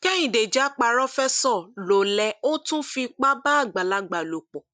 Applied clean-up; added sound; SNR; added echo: none; none; none; none.